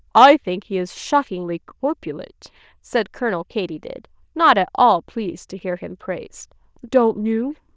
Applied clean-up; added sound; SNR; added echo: neural diffusion model UNIVERSE++.